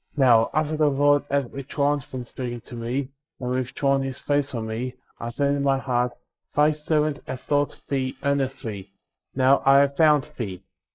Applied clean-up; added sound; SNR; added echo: neural mask model Resemble Enhance denoiser.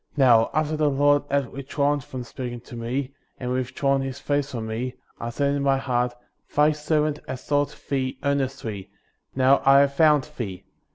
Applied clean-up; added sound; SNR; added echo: none; none; none; none.